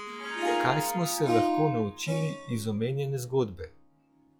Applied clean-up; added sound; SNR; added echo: classical method log-MMSE.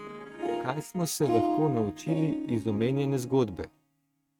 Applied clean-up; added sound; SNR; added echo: neural mask model RNNoise.